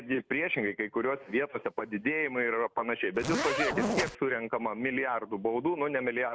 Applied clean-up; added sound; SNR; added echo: none; Zipper (clothing); 0 dB; none.